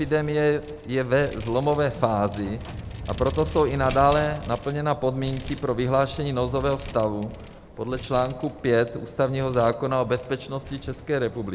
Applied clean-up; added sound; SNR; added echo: none; Vehicle; 13 dB; none.